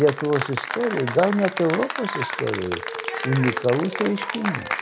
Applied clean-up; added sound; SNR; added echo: none; Applause / Cheering; 6 dB; none.